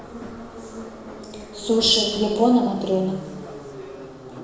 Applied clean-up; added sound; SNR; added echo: none; Subway, metro, underground; 12 dB; reverberation time 1.0 s.